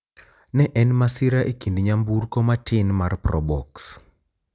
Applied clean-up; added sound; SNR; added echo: none; none; none; none.